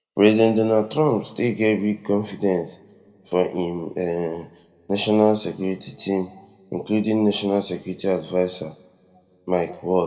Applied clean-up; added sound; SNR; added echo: none; none; none; reverberation time 1.2 s.